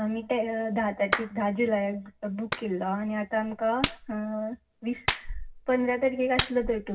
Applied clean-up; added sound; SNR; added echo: none; Clapping; 8 dB; reverberation time 0.4 s.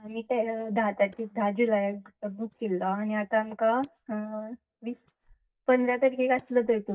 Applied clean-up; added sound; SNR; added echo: neural mask model DeepFilterNet 3.